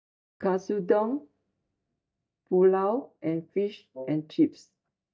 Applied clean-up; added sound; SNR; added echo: neural mask model DeepFilterNet 3.